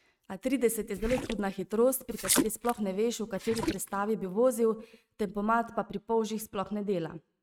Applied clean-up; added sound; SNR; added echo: neural mask model RNNoise.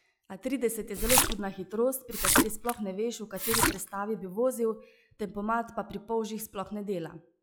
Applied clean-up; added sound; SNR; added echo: classical method log-MMSE.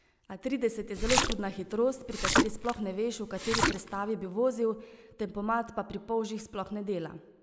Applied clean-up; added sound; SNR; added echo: none; Splash, splatter; -3 dB; none.